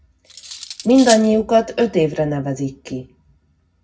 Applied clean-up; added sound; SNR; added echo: none; Cutlery, silverware; 11 dB; reverberation time 0.4 s.